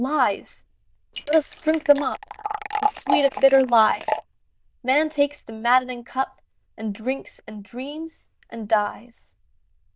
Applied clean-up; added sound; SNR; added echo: neural diffusion model UNIVERSE++.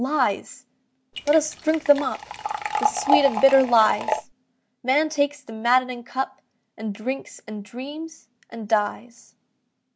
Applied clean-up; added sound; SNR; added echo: none; Liquid; 3 dB; none.